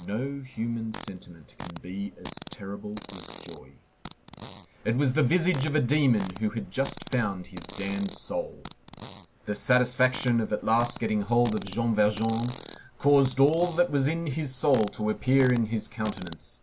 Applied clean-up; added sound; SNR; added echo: none; Fart; 17 dB; none.